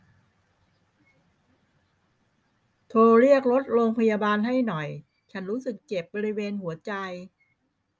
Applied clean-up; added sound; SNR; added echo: none; none; none; none.